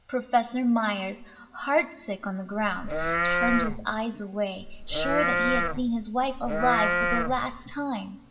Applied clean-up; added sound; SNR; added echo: none; Livestock, farm animals, working animals; -1 dB; reverberation time 1.5 s.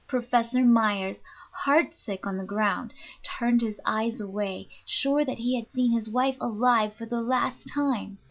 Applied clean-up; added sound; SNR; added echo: none; none; none; none.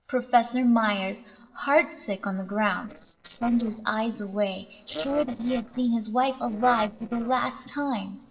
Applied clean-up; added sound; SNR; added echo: neural separator model SepFormer DNS4.